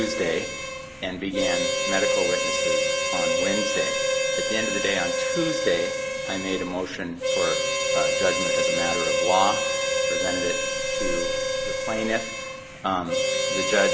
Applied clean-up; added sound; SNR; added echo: none; Harmonica; -4 dB; none.